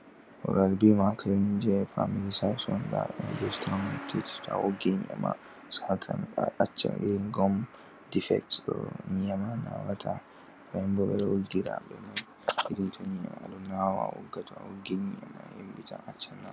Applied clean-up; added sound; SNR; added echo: none; Truck; 19 dB; none.